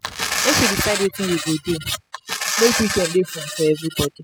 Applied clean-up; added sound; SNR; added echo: classical method spectral subtraction.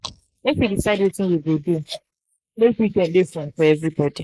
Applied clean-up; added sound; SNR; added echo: neural mask model Resemble Enhance denoiser.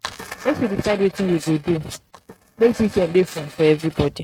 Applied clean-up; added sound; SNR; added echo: neural mask model RNNoise.